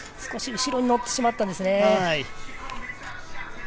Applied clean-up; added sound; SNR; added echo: none; Tick-tock; 12 dB; none.